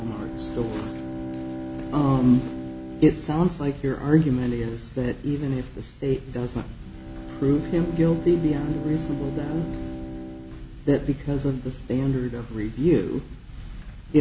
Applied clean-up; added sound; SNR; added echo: none; Bowed string instrument; 12 dB; none.